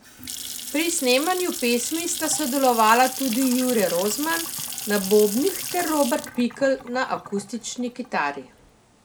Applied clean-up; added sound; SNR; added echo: none; Sink (filling or washing) / Water tap, faucet / Splash, splatter; 9 dB; none.